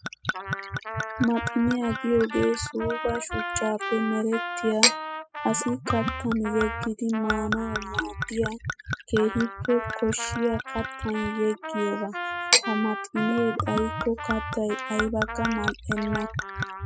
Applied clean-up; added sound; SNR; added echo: classical method spectral subtraction.